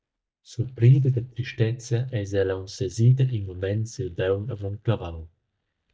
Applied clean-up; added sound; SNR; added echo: neural mask model DeepFilterNet 3.